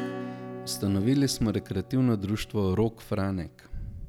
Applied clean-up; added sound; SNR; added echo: none; Acoustic guitar / Strum; 14 dB; none.